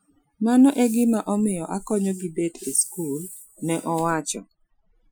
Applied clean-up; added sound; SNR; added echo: classical method Wiener filter.